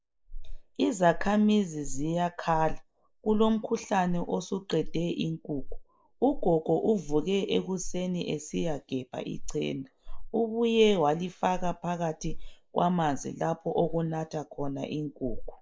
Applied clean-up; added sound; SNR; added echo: neural mask model Resemble Enhance denoiser.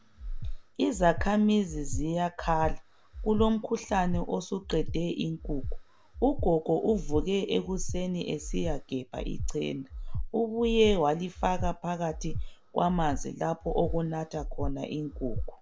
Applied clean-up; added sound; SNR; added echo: none; Breathing; 5 dB; none.